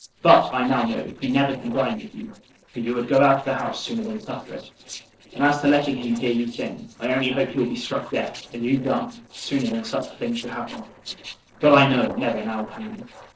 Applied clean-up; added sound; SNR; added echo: neural separator model SepFormer DNS4.